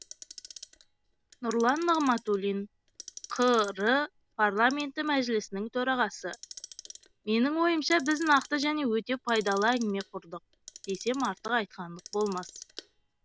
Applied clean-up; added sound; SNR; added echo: none; Clock; 20 dB; none.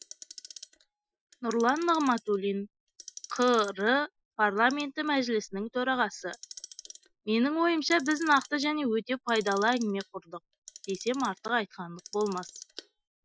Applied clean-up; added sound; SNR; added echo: classical method Wiener filter.